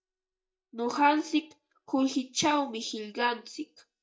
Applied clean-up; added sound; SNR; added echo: neural mask model DeepFilterNet 3.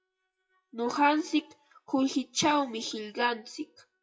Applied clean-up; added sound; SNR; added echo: classical method WPE with log-MMSE.